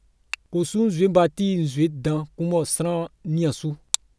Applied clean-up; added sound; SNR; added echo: none; none; none; none.